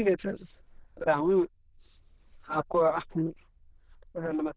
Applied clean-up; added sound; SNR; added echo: neural diffusion model UNIVERSE++.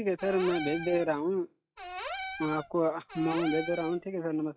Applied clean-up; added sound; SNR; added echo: classical method log-MMSE.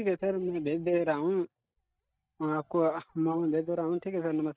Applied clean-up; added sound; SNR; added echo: neural mask model DeepFilterNet 3.